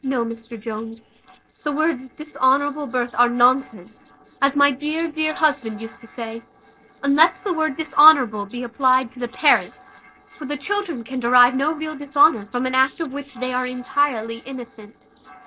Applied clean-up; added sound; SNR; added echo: neural separator model SepFormer DNS4.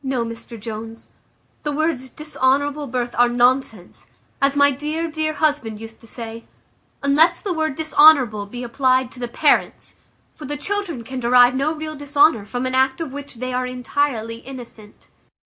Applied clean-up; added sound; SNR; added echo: none; none; none; none.